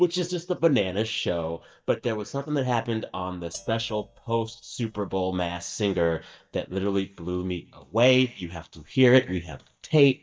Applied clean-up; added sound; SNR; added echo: neural mask model DeepFilterNet 3.